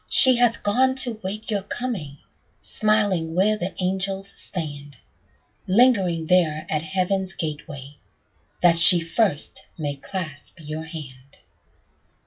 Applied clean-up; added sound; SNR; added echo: classical method WPE with log-MMSE.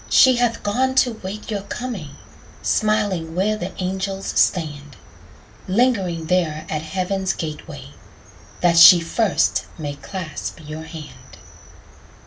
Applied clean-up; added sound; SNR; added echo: none; Cricket; 19 dB; reverberation time 0.2 s.